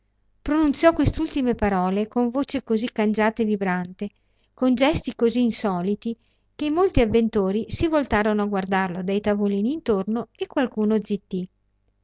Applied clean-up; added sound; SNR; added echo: none; none; none; none.